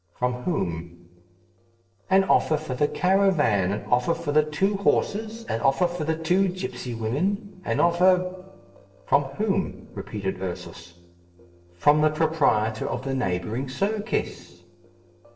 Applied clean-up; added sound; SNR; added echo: neural separator model SepFormer DNS4.